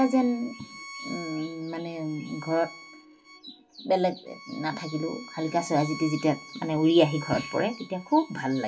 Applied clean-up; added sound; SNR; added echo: none; Bowed string instrument; 16 dB; reverberation time 0.2 s.